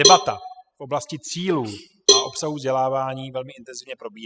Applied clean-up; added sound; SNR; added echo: classical method spectral subtraction.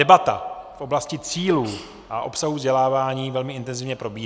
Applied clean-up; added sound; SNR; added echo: none; none; none; none.